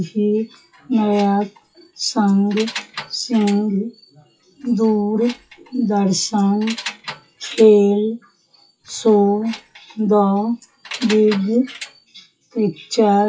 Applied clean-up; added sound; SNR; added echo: classical method WPE with log-MMSE.